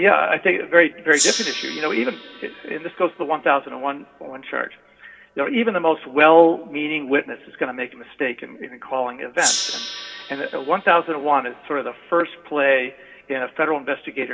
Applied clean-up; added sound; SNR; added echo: none; Gong; 12 dB; reverberation time 0.2 s.